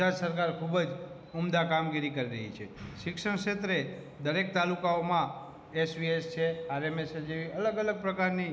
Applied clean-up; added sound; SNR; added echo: none; none; none; none.